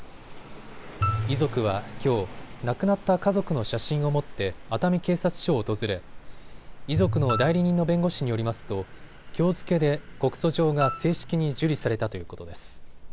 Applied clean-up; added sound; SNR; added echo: none; Bowed string instrument + Piano; 7 dB; none.